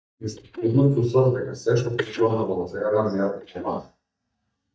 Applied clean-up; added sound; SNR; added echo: neural mask model DeepFilterNet 3.